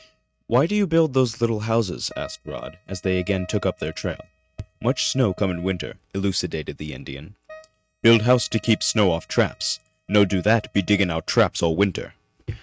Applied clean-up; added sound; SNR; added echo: neural mask model RNNoise.